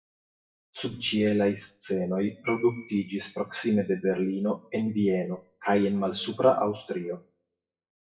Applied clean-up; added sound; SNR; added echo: classical method WPE with log-MMSE.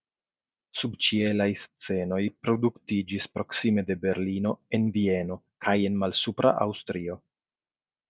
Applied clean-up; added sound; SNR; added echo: none; none; none; none.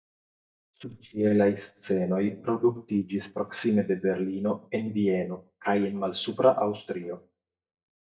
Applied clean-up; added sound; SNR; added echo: neural mask model DeepFilterNet 3.